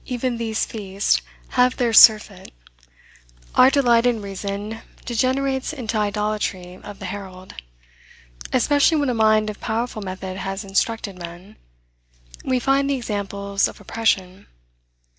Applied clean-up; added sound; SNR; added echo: none; none; none; none.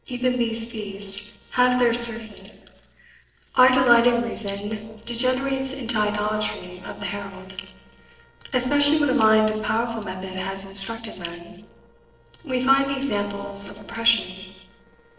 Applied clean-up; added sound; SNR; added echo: neural separator model SepFormer DNS4.